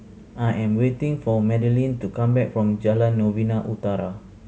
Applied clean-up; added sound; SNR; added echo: none; none; none; none.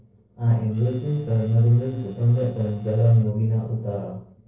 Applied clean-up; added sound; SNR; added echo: neural separator model SepFormer DNS4.